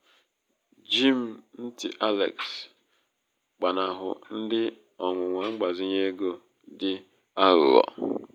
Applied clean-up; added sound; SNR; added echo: none; none; none; none.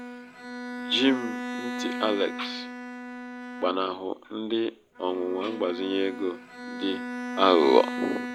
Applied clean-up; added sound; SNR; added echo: none; Bowed string instrument; 8 dB; none.